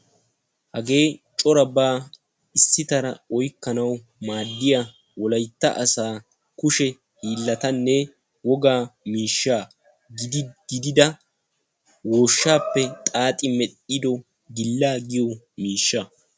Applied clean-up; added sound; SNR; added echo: none; none; none; none.